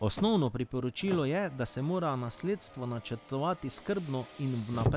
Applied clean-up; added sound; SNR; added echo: none; Car; 9 dB; none.